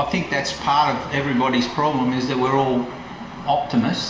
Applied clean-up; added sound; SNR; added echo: none; none; none; reverberation time 1.1 s.